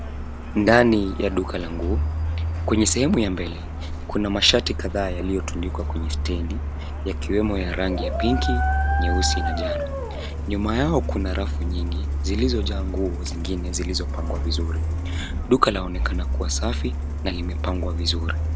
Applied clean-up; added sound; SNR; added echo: none; Truck + Dog; 0 dB; none.